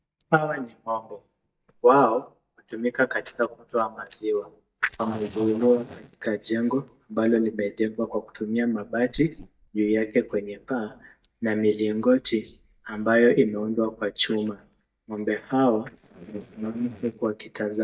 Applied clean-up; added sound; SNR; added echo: neural mask model DeepFilterNet 3.